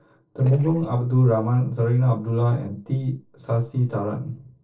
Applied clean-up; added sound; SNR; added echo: neural separator model SepFormer DNS4.